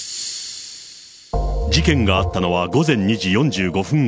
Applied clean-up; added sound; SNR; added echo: none; none; none; none.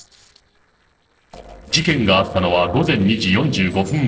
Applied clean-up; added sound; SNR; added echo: neural separator model SepFormer DNS4.